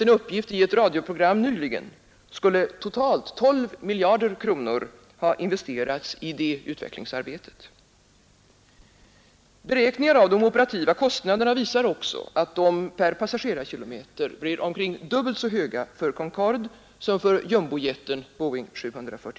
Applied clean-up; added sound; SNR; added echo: none; none; none; none.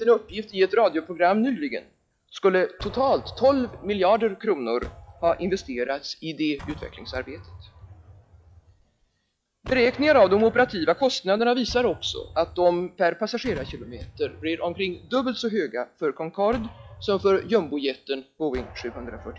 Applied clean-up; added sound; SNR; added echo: classical method log-MMSE.